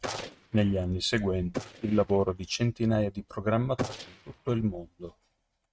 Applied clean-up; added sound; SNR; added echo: neural mask model RNNoise.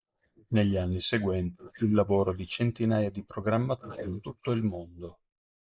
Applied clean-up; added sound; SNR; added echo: neural mask model Resemble Enhance denoiser.